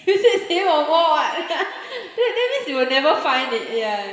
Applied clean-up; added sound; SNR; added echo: none; none; none; reverberation time 1.9 s.